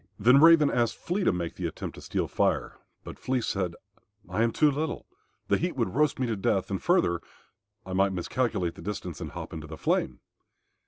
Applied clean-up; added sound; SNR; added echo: none; none; none; none.